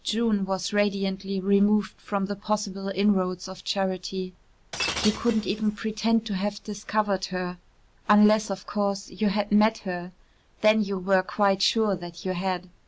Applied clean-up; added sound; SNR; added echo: none; Shatter; 9 dB; none.